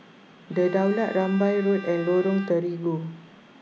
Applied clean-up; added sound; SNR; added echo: none; Bowed string instrument; 17 dB; none.